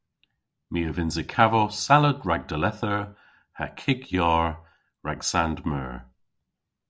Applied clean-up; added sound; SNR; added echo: none; none; none; none.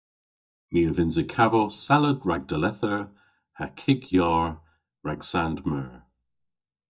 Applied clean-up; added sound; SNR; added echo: neural mask model DeepFilterNet 3.